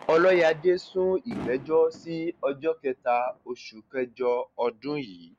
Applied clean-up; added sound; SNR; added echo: none; Fireworks; 18 dB; none.